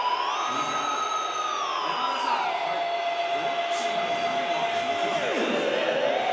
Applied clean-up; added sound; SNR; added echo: none; Musical instrument; -3 dB; reverberation time 0.3 s.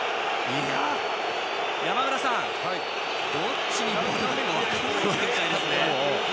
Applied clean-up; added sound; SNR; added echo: none; none; none; none.